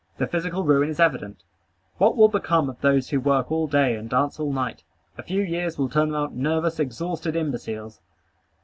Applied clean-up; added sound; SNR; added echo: none; none; none; none.